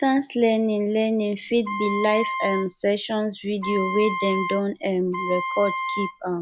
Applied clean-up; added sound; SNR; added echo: none; Wind instrument, woodwind instrument; 6 dB; none.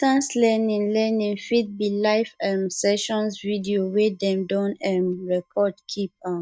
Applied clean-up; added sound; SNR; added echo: neural mask model DeepFilterNet 3.